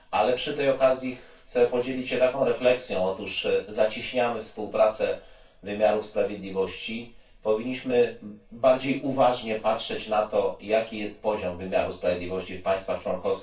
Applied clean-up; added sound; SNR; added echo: none; none; none; reverberation time 0.2 s.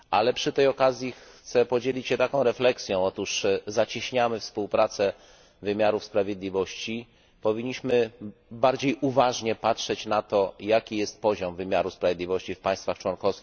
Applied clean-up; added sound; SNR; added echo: none; none; none; none.